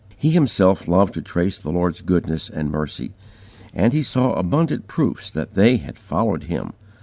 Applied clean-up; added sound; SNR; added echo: none; none; none; none.